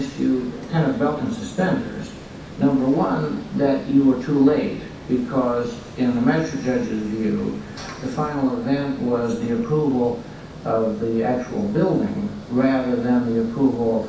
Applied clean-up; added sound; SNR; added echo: none; Water; 18 dB; reverberation time 0.7 s.